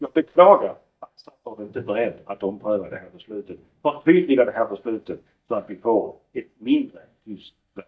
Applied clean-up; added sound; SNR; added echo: neural mask model DeepFilterNet 3.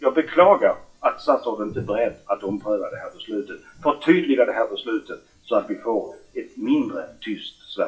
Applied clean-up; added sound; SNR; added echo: classical method WPE with log-MMSE.